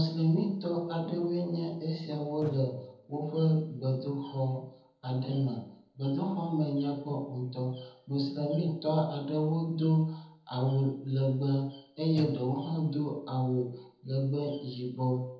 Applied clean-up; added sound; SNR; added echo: neural separator model SepFormer DNS4.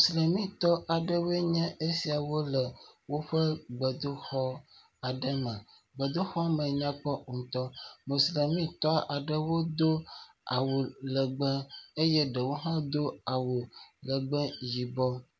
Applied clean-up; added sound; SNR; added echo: none; none; none; none.